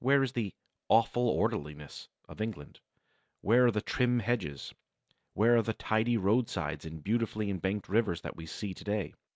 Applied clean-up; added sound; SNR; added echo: none; none; none; none.